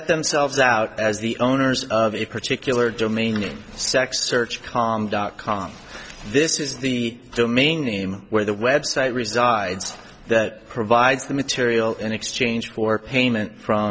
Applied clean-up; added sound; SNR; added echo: none; none; none; none.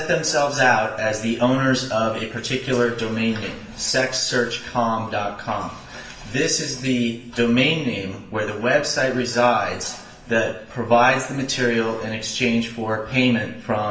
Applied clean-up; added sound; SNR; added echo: none; none; none; reverberation time 0.9 s.